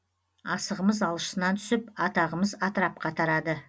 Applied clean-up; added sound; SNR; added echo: none; none; none; none.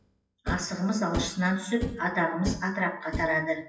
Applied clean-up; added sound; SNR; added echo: classical method WPE with log-MMSE.